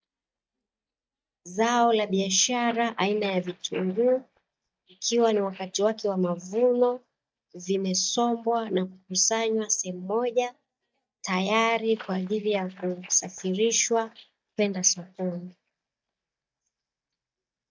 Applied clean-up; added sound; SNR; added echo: neural mask model DeepFilterNet 3.